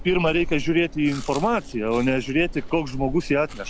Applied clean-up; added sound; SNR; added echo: none; Train + Chewing, mastication; 10 dB; none.